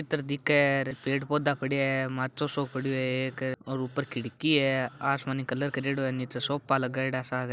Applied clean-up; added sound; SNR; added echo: none; none; none; none.